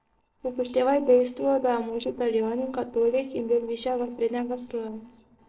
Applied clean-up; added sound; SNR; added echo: neural separator model SepFormer DNS4.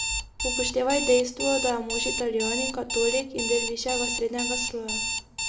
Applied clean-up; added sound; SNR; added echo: none; Alarm; 2 dB; reverberation time 0.7 s.